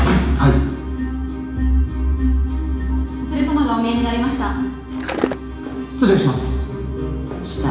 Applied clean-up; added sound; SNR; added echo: none; Skateboard; 5 dB; reverberation time 0.7 s.